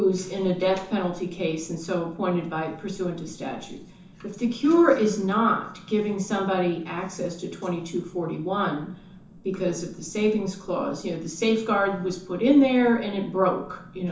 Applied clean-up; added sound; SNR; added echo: none; none; none; reverberation time 0.9 s.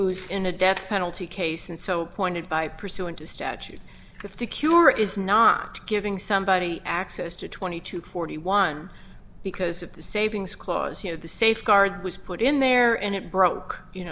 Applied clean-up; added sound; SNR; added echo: none; none; none; none.